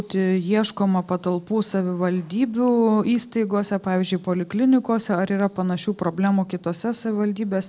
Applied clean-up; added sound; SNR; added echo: none; none; none; none.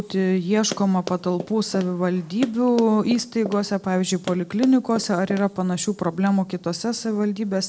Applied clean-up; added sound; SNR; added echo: none; Run; 14 dB; none.